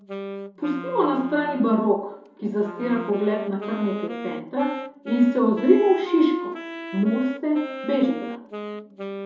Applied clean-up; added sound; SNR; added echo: none; Wind instrument, woodwind instrument; 11 dB; reverberation time 2.6 s.